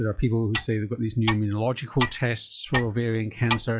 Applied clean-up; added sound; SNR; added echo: classical method log-MMSE.